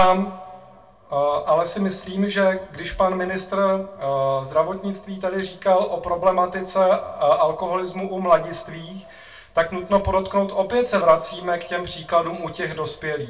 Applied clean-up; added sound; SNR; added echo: none; none; none; reverberation time 0.2 s.